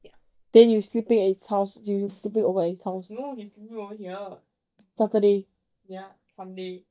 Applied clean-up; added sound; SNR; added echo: neural mask model DeepFilterNet 3.